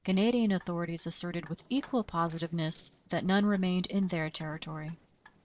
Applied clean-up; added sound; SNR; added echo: neural separator model SepFormer DNS4.